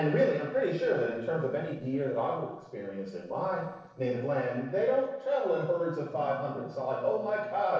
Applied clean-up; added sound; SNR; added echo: neural separator model SepFormer DNS4.